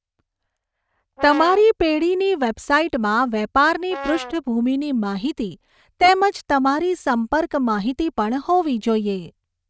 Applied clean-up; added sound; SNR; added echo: neural mask model RNNoise.